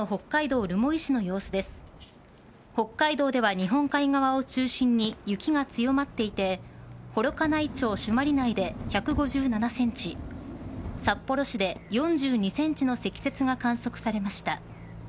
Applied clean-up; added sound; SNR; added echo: none; none; none; none.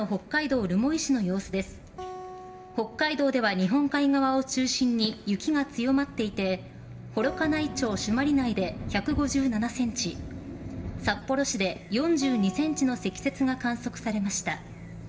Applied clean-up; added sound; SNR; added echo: none; Acoustic guitar; 18 dB; reverberation time 0.9 s.